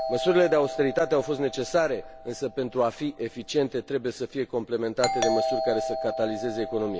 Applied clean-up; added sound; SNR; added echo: none; Doorbell; 6 dB; none.